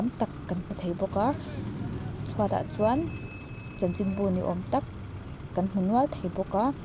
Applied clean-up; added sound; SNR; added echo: none; Screech; 6 dB; none.